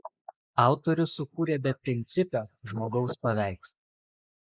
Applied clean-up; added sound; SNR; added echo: neural mask model Resemble Enhance denoiser.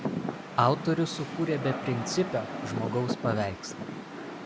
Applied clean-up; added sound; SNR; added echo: none; Rain; 5 dB; none.